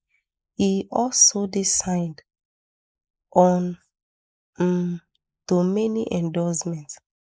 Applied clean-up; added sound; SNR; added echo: neural mask model Resemble Enhance denoiser.